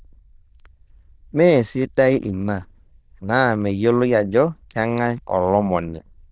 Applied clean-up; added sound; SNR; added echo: neural diffusion model UNIVERSE++.